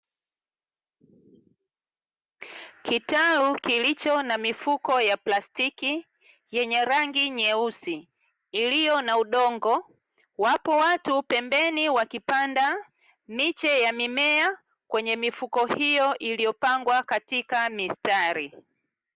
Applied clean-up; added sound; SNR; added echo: none; none; none; none.